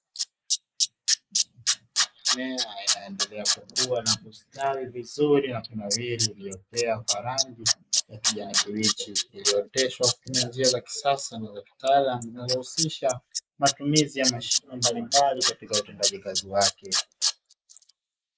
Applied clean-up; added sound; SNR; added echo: neural mask model Resemble Enhance denoiser.